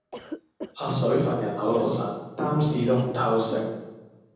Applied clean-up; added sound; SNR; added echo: none; Cough; 19 dB; reverberation time 1.1 s.